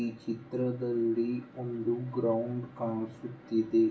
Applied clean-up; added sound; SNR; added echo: none; none; none; reverberation time 0.3 s.